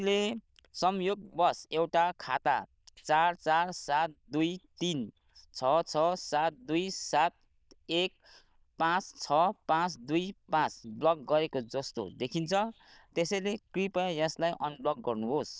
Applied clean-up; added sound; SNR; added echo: neural diffusion model UNIVERSE++.